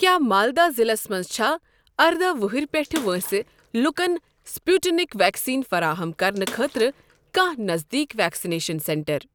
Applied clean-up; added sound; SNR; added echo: none; Bathtub (filling or washing) / Water / Splash, splatter; 19 dB; none.